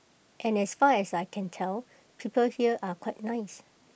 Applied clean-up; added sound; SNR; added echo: none; none; none; none.